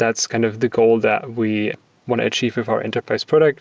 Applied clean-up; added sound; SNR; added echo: none; none; none; none.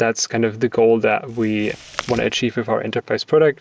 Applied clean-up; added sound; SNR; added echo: none; Chewing, mastication; 16 dB; none.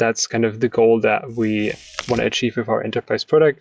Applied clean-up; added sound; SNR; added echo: classical method log-MMSE.